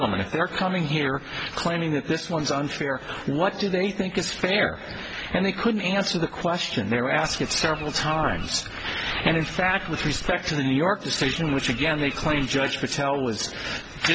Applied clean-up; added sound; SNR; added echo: none; Bird; 10 dB; none.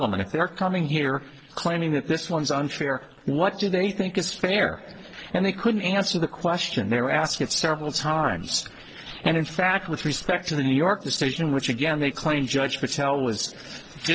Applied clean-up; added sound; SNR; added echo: neural separator model SepFormer DNS4.